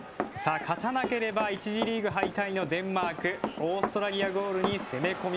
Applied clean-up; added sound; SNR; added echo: none; Run; 7 dB; none.